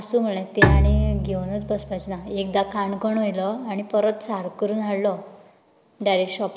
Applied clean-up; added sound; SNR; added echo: none; Bowed string instrument; -2 dB; none.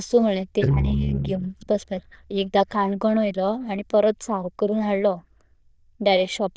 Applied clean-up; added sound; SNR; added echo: neural diffusion model UNIVERSE++.